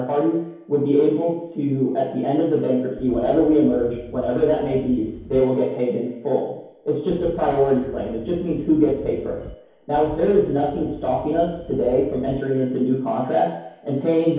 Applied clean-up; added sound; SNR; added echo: none; Wind; 18 dB; reverberation time 2.2 s.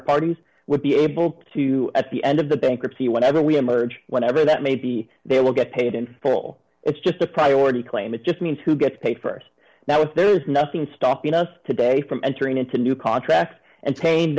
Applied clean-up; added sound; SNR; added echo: none; none; none; none.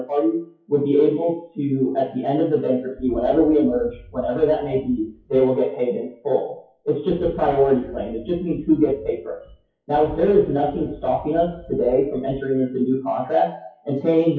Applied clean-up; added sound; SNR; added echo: classical method WPE with log-MMSE.